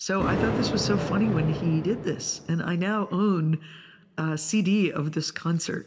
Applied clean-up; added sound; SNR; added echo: none; Thunder; 7 dB; reverberation time 0.7 s.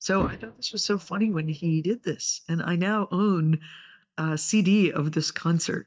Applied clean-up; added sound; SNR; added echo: neural mask model DeepFilterNet 3.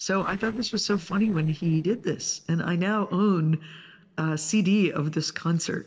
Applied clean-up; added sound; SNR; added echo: neural separator model SepFormer DNS4.